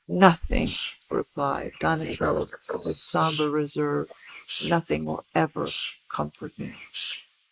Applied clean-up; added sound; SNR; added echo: neural mask model Resemble Enhance denoiser.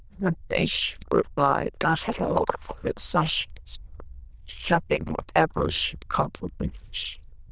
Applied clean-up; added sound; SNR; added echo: neural diffusion model UNIVERSE++.